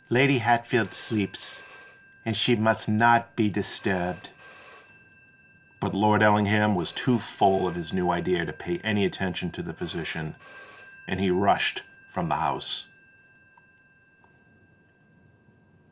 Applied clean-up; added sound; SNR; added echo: none; Telephone; 18 dB; none.